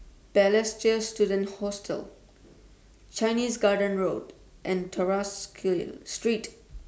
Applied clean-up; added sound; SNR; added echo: none; none; none; none.